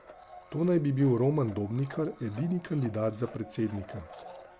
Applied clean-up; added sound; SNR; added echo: none; Domestic sounds, home sounds; 19 dB; none.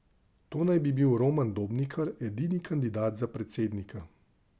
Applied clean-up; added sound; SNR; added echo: none; none; none; none.